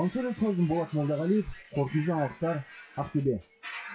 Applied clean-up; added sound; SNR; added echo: classical method WPE with log-MMSE.